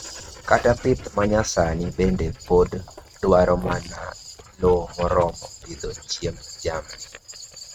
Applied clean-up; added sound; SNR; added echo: neural mask model RNNoise.